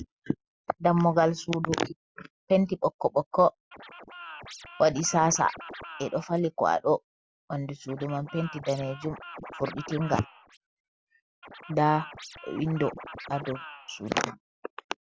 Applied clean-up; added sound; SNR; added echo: none; Scratching (performance technique); 15 dB; none.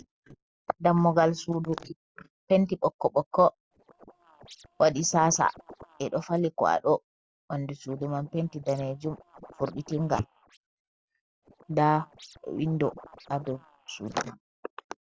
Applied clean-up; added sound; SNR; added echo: neural separator model SepFormer DNS4.